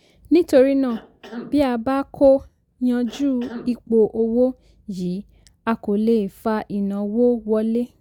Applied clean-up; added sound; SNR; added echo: none; Cough; 18 dB; none.